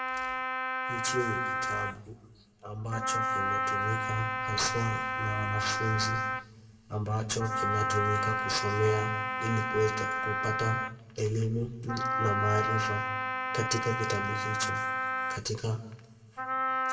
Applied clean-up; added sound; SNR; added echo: none; Wind instrument, woodwind instrument; -1 dB; reverberation time 1.0 s.